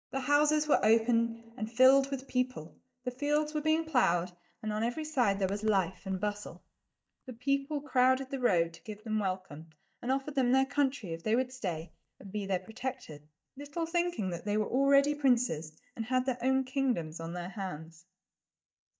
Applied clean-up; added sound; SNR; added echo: neural mask model DeepFilterNet 3.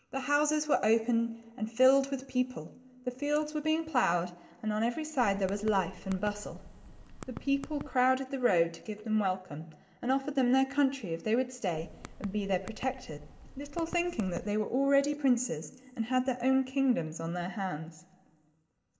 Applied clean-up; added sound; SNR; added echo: none; Typing; 15 dB; reverberation time 1.6 s.